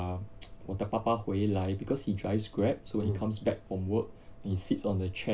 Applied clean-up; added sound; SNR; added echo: none; none; none; none.